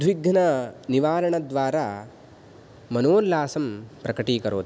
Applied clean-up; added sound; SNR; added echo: none; none; none; none.